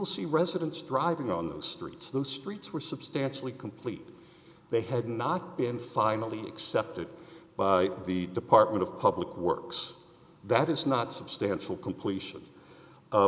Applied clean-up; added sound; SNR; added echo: none; none; none; none.